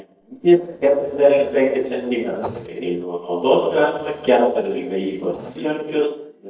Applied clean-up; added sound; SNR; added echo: neural mask model DeepFilterNet 3.